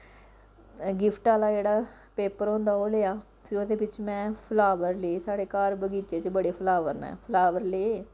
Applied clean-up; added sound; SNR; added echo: none; none; none; none.